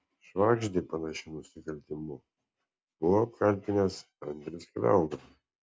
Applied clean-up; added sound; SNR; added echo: none; none; none; none.